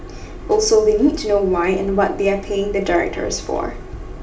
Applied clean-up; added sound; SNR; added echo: none; none; none; reverberation time 0.5 s.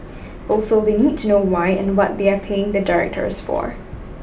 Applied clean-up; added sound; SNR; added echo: none; none; none; none.